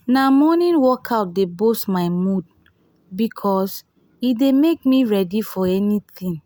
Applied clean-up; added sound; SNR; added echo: none; none; none; none.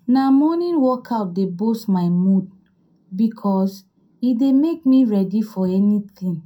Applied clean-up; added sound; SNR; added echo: none; none; none; reverberation time 0.2 s.